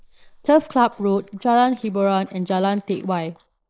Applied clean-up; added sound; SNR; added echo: neural mask model Resemble Enhance denoiser.